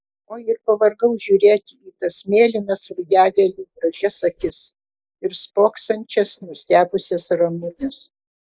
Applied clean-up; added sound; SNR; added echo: neural mask model Resemble Enhance denoiser.